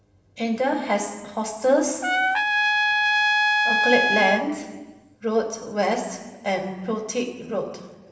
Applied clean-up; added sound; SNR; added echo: none; Trumpet; -4 dB; reverberation time 1.2 s.